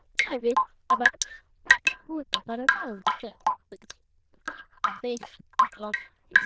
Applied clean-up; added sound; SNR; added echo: neural diffusion model UNIVERSE++.